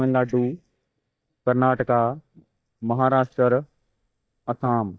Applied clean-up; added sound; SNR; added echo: neural mask model DeepFilterNet 3.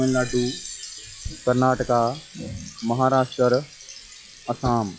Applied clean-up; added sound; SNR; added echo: classical method log-MMSE.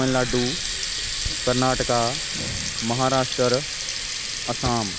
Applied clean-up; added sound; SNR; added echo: none; Water tap, faucet; 2 dB; none.